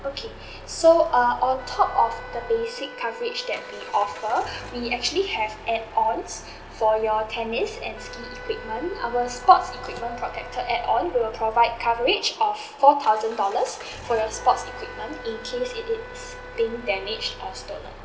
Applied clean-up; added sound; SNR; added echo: none; Wind instrument, woodwind instrument + Engine; 16 dB; none.